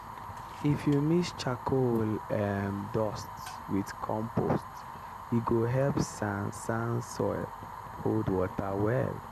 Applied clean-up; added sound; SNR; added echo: none; Fire; 11 dB; none.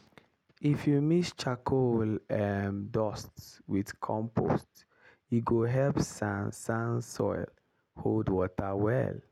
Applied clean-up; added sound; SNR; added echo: none; none; none; none.